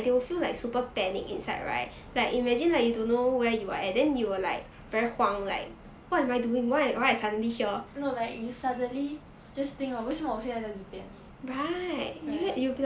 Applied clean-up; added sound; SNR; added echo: none; none; none; none.